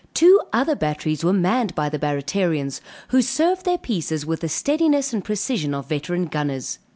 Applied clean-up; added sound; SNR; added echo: none; none; none; none.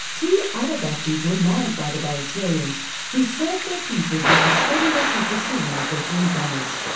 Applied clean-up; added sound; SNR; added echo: none; Thunder / Rain; 1 dB; reverberation time 0.6 s.